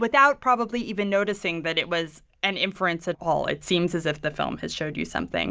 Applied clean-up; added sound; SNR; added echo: none; none; none; none.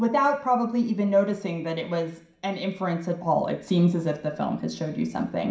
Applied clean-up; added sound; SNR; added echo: none; none; none; reverberation time 0.5 s.